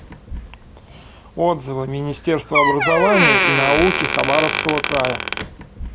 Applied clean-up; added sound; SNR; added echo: none; Door; 1 dB; none.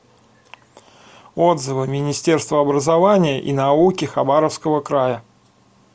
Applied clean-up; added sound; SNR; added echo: none; none; none; none.